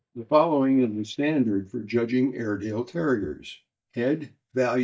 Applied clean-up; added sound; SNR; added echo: neural mask model DeepFilterNet 3.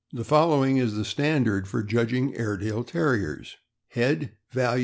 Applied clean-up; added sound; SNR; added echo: none; none; none; none.